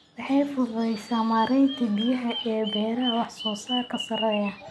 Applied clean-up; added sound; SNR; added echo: none; Bird vocalization, bird call, bird song; 12 dB; none.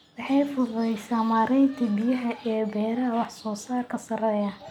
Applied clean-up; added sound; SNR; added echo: none; none; none; none.